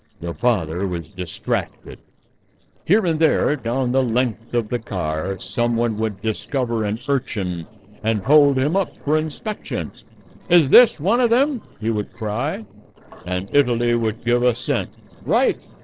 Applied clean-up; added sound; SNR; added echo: neural separator model SepFormer DNS4.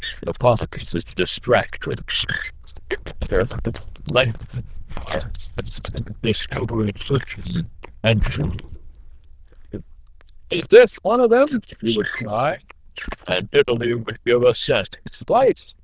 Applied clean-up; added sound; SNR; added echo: neural diffusion model UNIVERSE++.